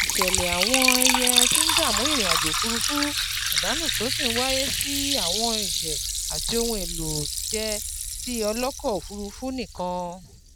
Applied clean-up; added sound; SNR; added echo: none; Liquid; -4 dB; none.